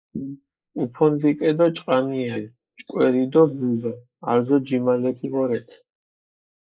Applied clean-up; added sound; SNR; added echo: neural mask model Resemble Enhance denoiser.